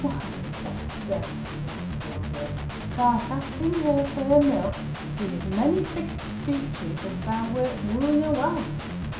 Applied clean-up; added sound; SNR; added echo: none; Guitar; 4 dB; reverberation time 0.5 s.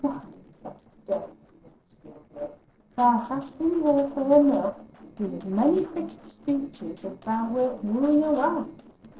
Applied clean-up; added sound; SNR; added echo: neural separator model SepFormer DNS4.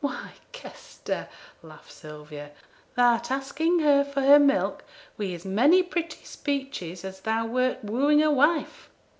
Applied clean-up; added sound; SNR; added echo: none; none; none; none.